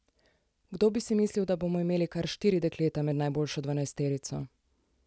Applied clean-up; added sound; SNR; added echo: none; none; none; none.